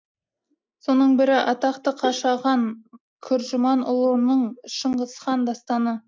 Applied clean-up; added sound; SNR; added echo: neural mask model Resemble Enhance denoiser.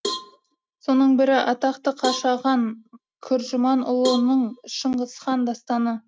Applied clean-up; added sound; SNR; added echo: neural mask model RNNoise.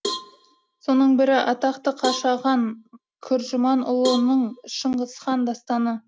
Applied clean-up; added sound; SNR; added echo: none; Cowbell; 14 dB; none.